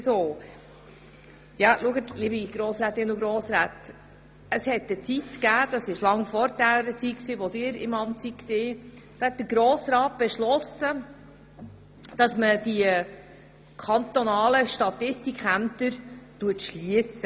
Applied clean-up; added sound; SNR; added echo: none; none; none; none.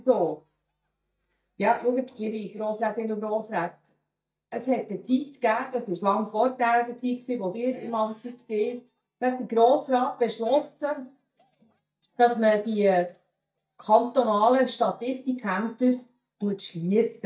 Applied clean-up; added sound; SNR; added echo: neural mask model DeepFilterNet 3.